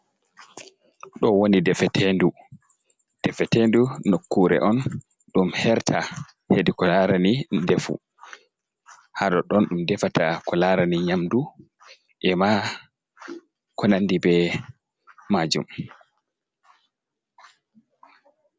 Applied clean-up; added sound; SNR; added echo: none; none; none; none.